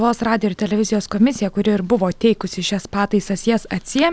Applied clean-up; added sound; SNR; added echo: none; none; none; none.